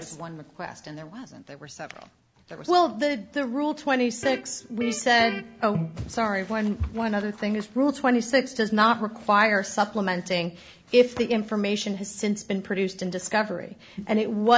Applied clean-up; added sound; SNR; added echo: none; Electric guitar; 10 dB; none.